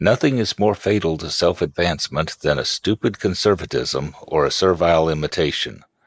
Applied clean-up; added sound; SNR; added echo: neural mask model Resemble Enhance denoiser.